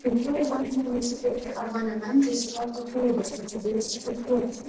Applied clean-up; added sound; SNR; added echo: neural separator model SepFormer DNS4.